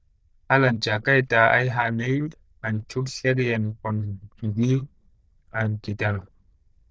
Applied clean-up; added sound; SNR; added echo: neural diffusion model UNIVERSE++.